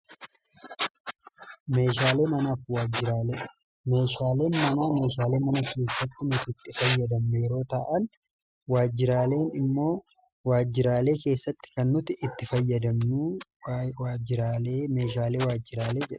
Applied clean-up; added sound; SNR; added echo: none; none; none; none.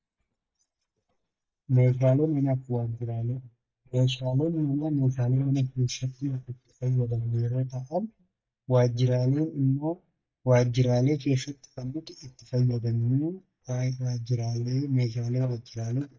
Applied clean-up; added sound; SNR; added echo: neural mask model DeepFilterNet 3.